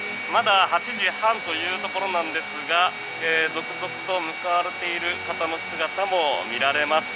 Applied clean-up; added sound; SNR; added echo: none; Musical instrument; 17 dB; none.